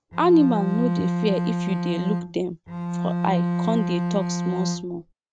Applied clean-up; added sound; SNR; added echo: none; Bowed string instrument; 1 dB; none.